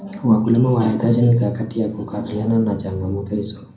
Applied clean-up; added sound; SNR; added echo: none; none; none; reverberation time 0.6 s.